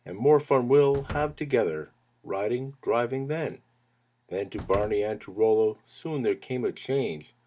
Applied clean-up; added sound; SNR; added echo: none; Slam; 17 dB; none.